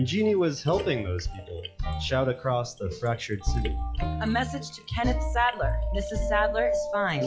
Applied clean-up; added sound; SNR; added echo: classical method log-MMSE.